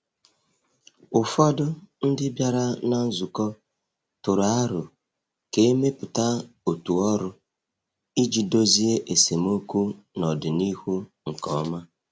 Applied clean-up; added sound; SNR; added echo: none; none; none; none.